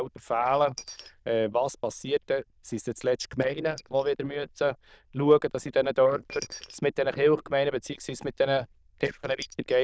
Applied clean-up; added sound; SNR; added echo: neural diffusion model UNIVERSE++.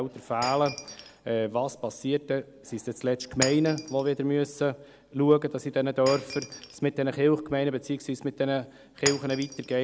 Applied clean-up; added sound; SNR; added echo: none; Shatter; 13 dB; none.